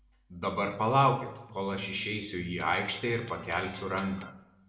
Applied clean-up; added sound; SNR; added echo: none; Electric guitar; 16 dB; reverberation time 0.7 s.